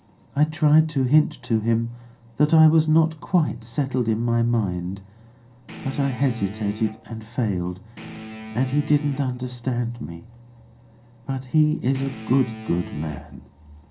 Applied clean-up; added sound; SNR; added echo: none; Guitar; 15 dB; reverberation time 0.3 s.